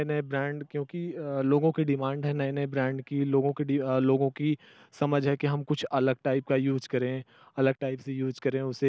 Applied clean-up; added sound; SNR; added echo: none; none; none; none.